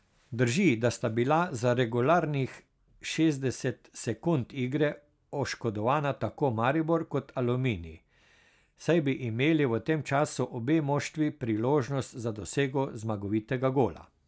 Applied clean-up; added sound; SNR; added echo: none; none; none; none.